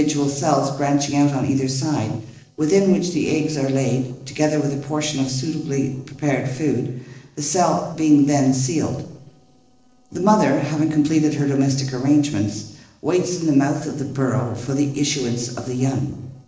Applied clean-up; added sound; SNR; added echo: neural separator model SepFormer DNS4.